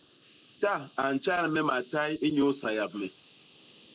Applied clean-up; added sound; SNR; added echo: neural mask model Resemble Enhance denoiser.